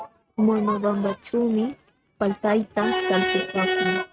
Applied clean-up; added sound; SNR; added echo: neural mask model RNNoise.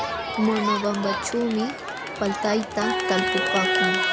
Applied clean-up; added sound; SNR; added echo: none; Crowd; 0 dB; none.